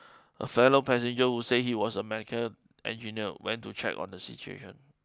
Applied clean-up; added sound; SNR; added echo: none; none; none; none.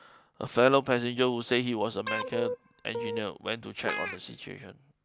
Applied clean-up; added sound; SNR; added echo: none; Guitar; 6 dB; none.